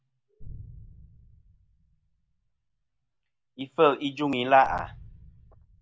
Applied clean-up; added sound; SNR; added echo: none; Boom; 18 dB; none.